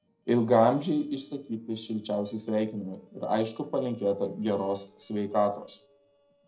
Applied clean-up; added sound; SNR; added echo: neural separator model SepFormer DNS4.